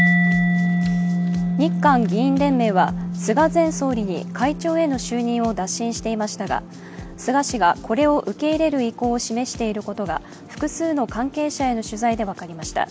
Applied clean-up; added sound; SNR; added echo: none; Mallet percussion; 4 dB; none.